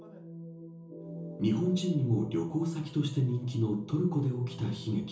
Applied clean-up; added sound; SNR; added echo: none; none; none; reverberation time 1.2 s.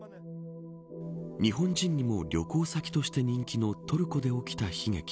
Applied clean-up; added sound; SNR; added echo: none; none; none; none.